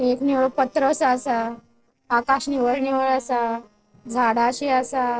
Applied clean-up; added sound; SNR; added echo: neural separator model SepFormer DNS4.